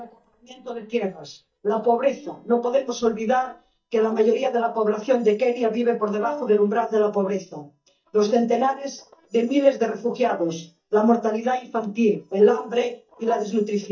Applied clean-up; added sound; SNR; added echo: neural mask model DeepFilterNet 3.